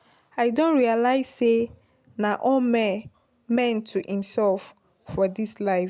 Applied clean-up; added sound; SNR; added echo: none; none; none; none.